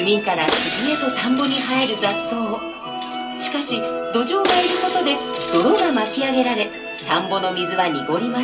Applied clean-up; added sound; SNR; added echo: none; Shatter; 10 dB; reverberation time 0.2 s.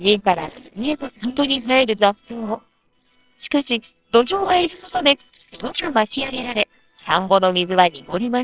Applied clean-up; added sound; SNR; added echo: neural separator model SepFormer WHAMR!.